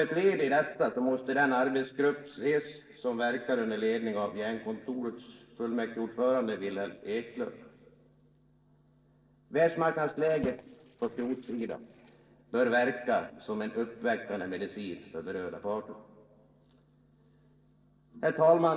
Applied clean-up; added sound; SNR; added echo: neural separator model SepFormer DNS4.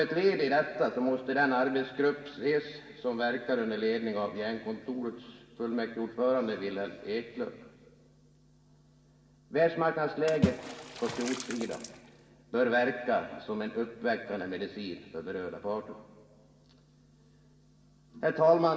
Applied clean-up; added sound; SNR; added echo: none; Water / Splash, splatter; 4 dB; reverberation time 1.8 s.